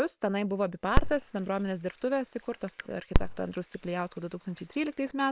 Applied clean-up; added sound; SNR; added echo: neural separator model SepFormer WHAM!.